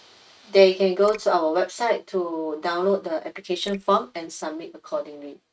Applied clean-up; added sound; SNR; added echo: neural mask model RNNoise.